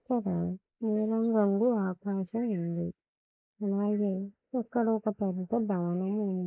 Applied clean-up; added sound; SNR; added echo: neural mask model Resemble Enhance denoiser.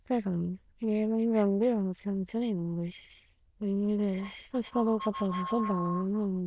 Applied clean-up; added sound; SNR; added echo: neural diffusion model UNIVERSE++.